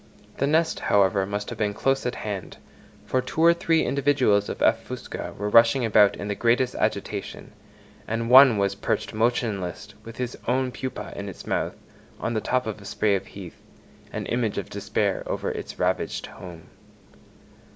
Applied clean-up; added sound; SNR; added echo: none; none; none; none.